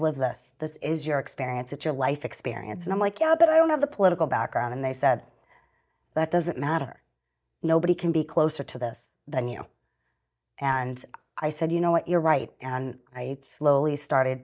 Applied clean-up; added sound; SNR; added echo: neural mask model DeepFilterNet 3.